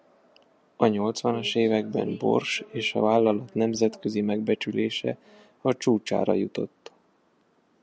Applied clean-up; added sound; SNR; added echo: none; none; none; none.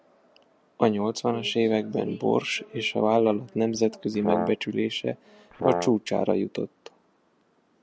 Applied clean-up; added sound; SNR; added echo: none; Brass instrument; 3 dB; none.